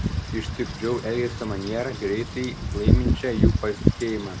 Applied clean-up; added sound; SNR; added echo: none; Wind / Rain; -4 dB; none.